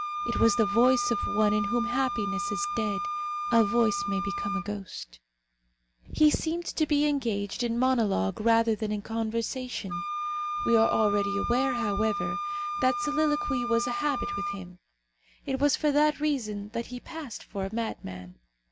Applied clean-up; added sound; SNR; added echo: none; Wind instrument, woodwind instrument; 6 dB; none.